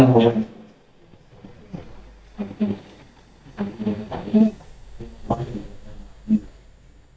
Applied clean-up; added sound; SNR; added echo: neural mask model DeepFilterNet 3.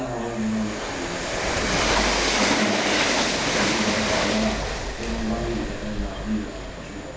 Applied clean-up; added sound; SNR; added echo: none; Train; -5 dB; reverberation time 0.9 s.